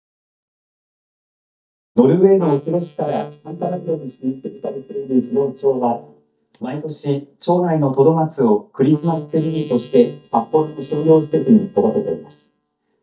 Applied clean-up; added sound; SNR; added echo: neural mask model DeepFilterNet 3.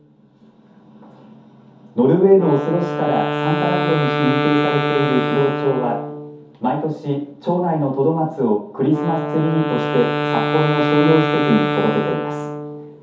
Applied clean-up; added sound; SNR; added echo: none; Wind instrument, woodwind instrument; 3 dB; reverberation time 0.5 s.